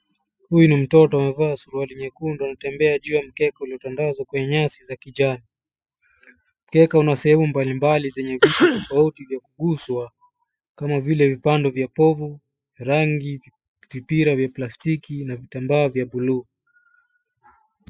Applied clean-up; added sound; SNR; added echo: classical method spectral subtraction.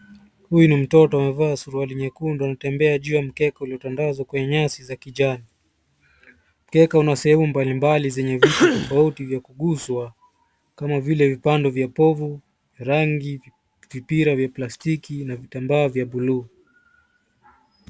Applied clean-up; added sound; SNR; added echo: none; Cough; -1 dB; none.